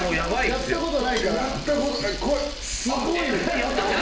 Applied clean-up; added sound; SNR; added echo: none; Camera; 9 dB; reverberation time 0.6 s.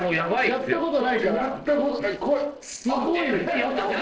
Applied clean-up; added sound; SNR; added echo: neural separator model SepFormer DNS4.